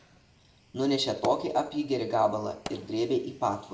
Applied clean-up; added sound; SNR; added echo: none; Fire; 20 dB; reverberation time 0.4 s.